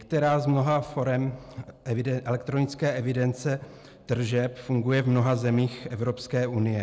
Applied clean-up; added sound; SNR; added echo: none; none; none; none.